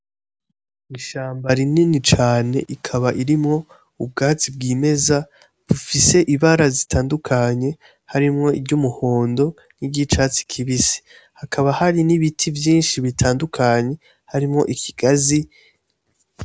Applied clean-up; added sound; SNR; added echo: none; none; none; none.